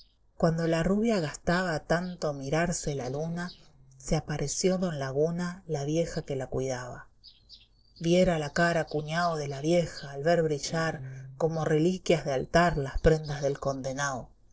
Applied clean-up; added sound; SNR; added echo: neural separator model SepFormer DNS4.